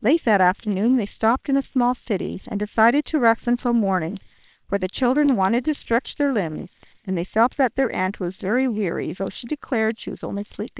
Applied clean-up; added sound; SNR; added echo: neural separator model SepFormer WHAM!.